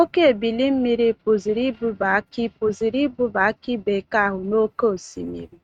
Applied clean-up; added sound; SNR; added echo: neural mask model RNNoise.